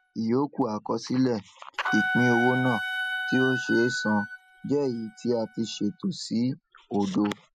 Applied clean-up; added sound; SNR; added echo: classical method spectral subtraction.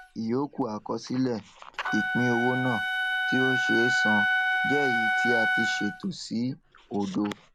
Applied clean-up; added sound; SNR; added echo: none; Wind instrument, woodwind instrument; -1 dB; none.